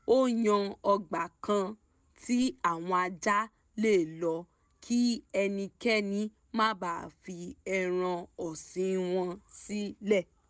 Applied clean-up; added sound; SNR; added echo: none; none; none; none.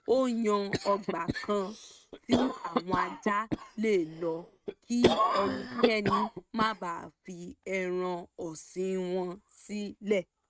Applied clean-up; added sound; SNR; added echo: neural mask model RNNoise.